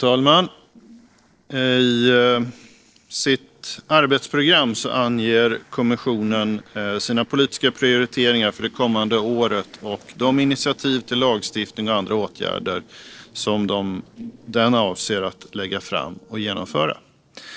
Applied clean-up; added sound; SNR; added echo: neural separator model SepFormer DNS4.